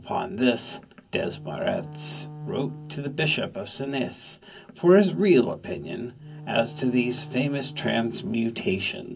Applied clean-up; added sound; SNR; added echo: none; Wind instrument, woodwind instrument; 17 dB; reverberation time 0.3 s.